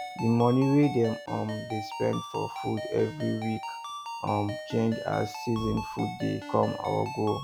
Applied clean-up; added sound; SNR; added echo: none; Ringtone; 10 dB; none.